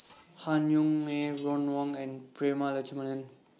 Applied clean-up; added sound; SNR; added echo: none; Chink, clink; 14 dB; none.